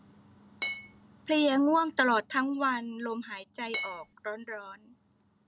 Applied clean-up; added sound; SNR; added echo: none; Glass; 6 dB; none.